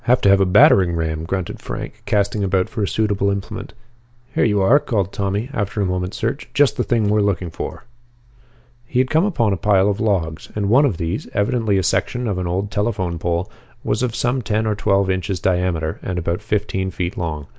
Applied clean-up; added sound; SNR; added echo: none; none; none; none.